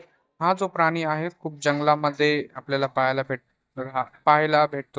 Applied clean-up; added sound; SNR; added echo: neural mask model DeepFilterNet 3.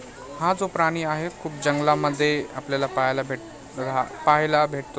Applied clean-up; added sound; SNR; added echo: none; none; none; none.